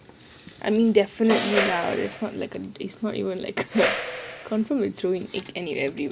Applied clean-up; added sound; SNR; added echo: none; Snare drum + Whoosh, swoosh, swish; 3 dB; none.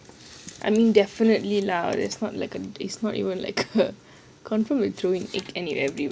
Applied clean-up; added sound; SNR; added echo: none; none; none; none.